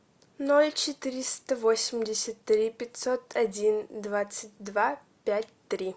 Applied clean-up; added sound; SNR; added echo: none; none; none; none.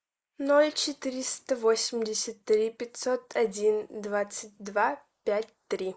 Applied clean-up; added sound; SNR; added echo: neural mask model Resemble Enhance denoiser.